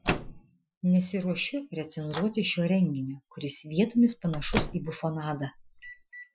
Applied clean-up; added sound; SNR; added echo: classical method Wiener filter.